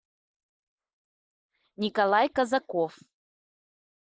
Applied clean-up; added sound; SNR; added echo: neural mask model Resemble Enhance denoiser.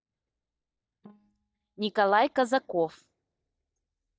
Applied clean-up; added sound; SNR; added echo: neural mask model DeepFilterNet 3.